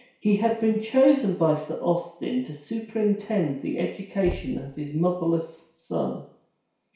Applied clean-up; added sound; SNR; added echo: none; Knock / Wood; 17 dB; reverberation time 0.6 s.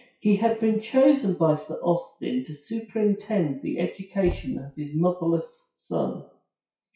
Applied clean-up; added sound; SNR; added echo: classical method WPE with log-MMSE.